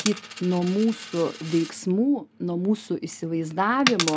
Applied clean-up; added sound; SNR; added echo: none; Coin (dropping); 9 dB; none.